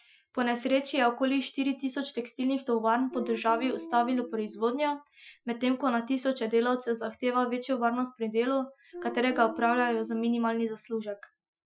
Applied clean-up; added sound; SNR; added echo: classical method Wiener filter.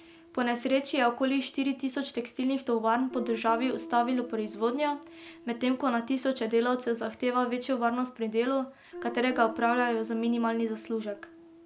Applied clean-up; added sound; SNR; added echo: none; Guitar; 18 dB; none.